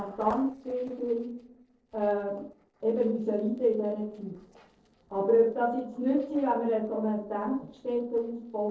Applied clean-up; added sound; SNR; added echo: neural separator model SepFormer DNS4.